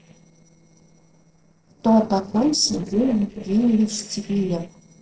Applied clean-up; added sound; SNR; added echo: neural separator model SepFormer DNS4.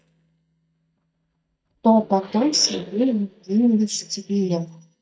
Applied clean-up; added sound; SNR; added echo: neural mask model DeepFilterNet 3.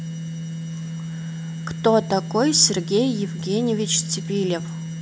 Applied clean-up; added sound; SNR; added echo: none; none; none; none.